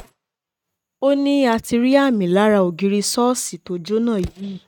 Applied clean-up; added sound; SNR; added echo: neural mask model RNNoise.